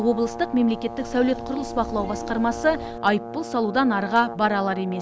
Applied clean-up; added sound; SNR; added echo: none; Brass instrument; 11 dB; none.